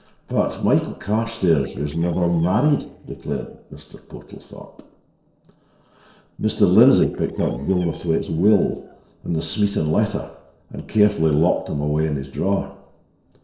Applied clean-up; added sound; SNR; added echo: neural separator model SepFormer DNS4.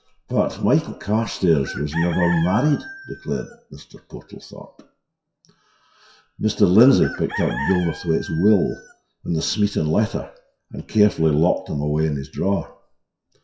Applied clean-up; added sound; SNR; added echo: classical method WPE with log-MMSE.